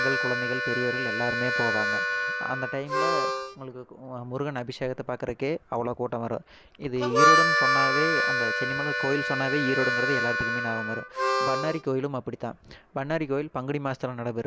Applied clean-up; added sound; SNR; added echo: none; Harmonica; -3 dB; none.